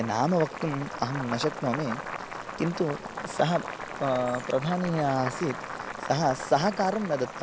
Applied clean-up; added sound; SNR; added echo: none; Boiling; 8 dB; none.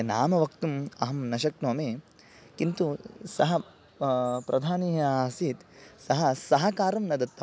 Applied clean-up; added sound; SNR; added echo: none; none; none; none.